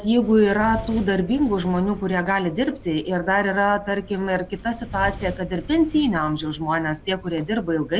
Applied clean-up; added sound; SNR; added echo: none; Wind; 16 dB; none.